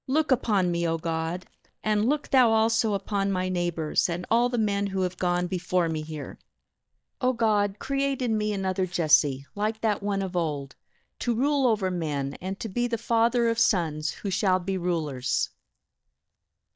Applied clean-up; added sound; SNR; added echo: neural mask model DeepFilterNet 3.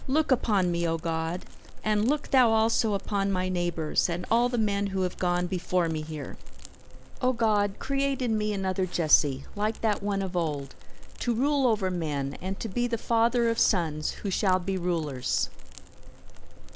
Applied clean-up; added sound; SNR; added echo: none; Crackle; 7 dB; none.